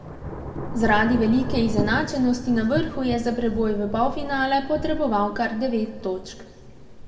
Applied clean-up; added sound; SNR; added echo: none; Thunder / Rain; 9 dB; reverberation time 1.4 s.